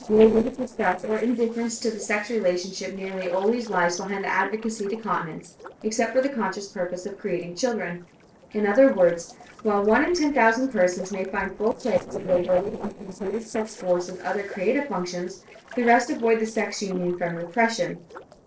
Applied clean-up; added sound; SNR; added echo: neural separator model SepFormer DNS4.